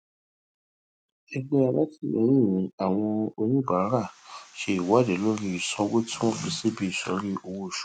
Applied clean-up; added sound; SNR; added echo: none; none; none; none.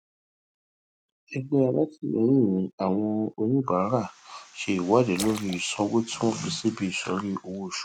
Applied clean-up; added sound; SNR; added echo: none; Splash, splatter; 16 dB; none.